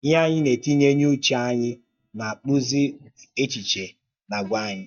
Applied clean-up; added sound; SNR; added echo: neural mask model DeepFilterNet 3.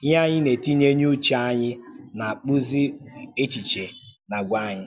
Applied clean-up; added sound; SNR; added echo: none; none; none; none.